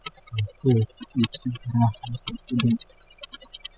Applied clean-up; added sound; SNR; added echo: classical method spectral subtraction.